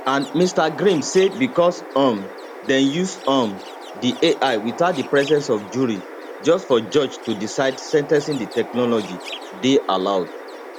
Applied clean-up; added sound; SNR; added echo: none; Chirp, tweet; 14 dB; none.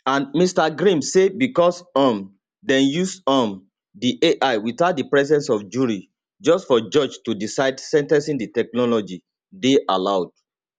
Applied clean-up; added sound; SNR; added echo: none; none; none; none.